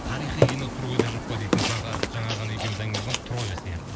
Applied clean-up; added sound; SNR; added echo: none; Burping, eructation; -2 dB; none.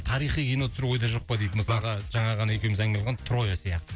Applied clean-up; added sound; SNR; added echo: none; none; none; none.